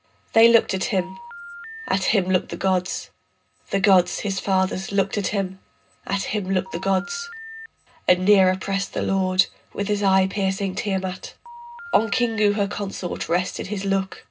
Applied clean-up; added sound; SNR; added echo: none; Telephone; 15 dB; reverberation time 0.2 s.